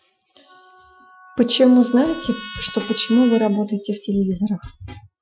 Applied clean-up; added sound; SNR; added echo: classical method Wiener filter.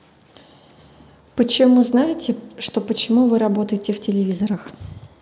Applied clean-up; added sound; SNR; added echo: none; none; none; none.